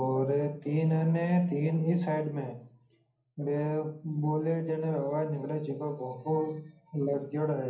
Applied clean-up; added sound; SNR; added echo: none; none; none; reverberation time 0.6 s.